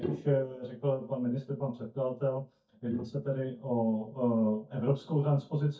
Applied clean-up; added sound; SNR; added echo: neural mask model DeepFilterNet 3.